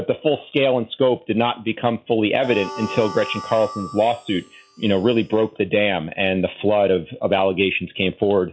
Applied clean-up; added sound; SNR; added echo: classical method log-MMSE.